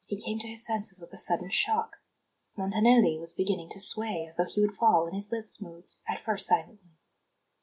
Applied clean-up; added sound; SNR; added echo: neural mask model Resemble Enhance denoiser.